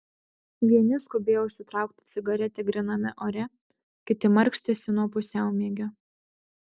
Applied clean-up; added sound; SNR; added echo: none; none; none; none.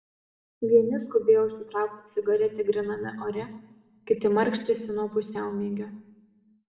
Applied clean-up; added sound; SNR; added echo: none; none; none; reverberation time 0.7 s.